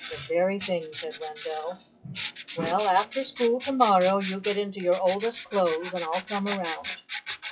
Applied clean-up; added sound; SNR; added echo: classical method WPE with log-MMSE.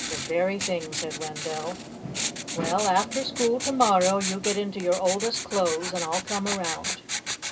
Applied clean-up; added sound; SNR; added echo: none; Writing; 5 dB; reverberation time 0.2 s.